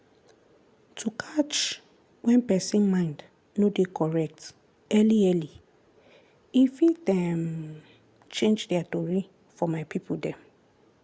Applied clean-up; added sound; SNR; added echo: none; none; none; none.